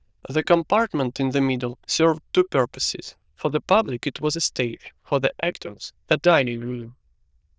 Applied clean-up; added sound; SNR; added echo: neural diffusion model UNIVERSE++.